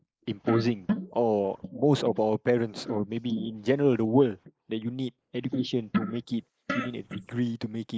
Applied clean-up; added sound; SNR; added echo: neural mask model Resemble Enhance denoiser.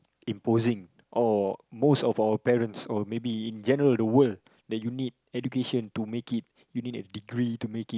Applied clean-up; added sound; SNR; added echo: none; none; none; none.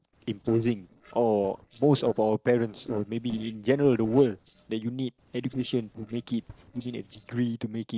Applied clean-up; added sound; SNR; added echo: neural separator model SepFormer DNS4.